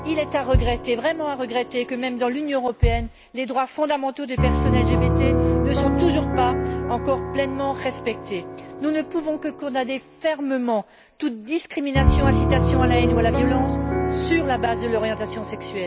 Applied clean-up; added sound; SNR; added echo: none; Bass drum + Piano; -1 dB; none.